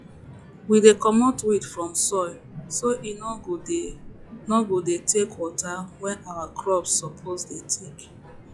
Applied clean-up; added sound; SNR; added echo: classical method log-MMSE.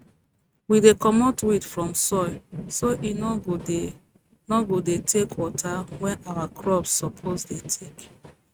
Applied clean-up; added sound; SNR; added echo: neural mask model RNNoise.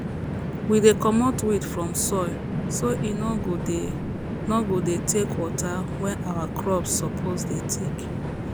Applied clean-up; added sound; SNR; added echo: none; Train; 3 dB; none.